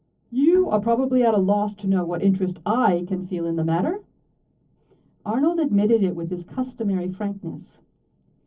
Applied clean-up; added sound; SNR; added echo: neural separator model SepFormer DNS4.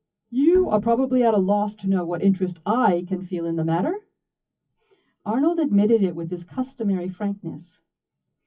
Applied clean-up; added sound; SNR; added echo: classical method WPE with log-MMSE.